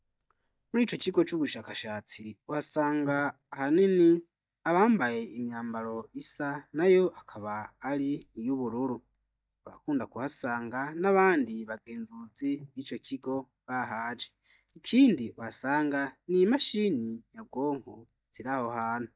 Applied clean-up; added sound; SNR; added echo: neural mask model DeepFilterNet 3.